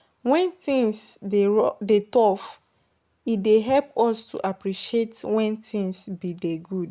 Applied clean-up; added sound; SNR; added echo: none; none; none; none.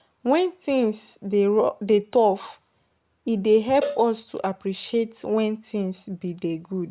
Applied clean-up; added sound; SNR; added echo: none; Cowbell; 13 dB; none.